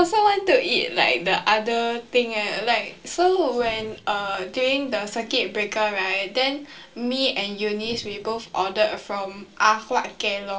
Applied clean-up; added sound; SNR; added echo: neural separator model SepFormer DNS4.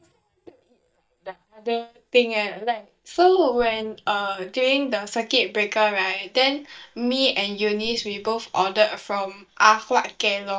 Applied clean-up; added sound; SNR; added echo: neural mask model DeepFilterNet 3.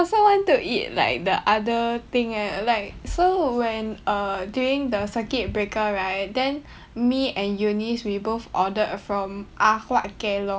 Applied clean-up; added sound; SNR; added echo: none; none; none; none.